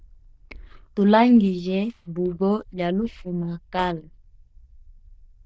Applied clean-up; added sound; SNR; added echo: neural diffusion model UNIVERSE++.